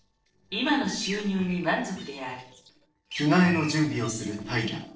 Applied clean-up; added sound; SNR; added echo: neural separator model SepFormer DNS4.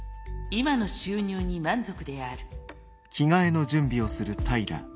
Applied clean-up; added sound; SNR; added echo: none; none; none; none.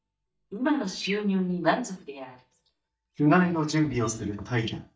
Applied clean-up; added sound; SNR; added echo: neural mask model DeepFilterNet 3.